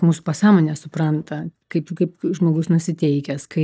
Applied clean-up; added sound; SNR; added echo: neural mask model DeepFilterNet 3.